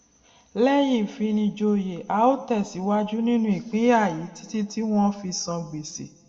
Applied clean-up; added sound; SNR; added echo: none; none; none; reverberation time 1.2 s.